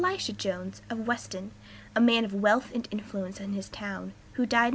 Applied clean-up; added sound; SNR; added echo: none; none; none; none.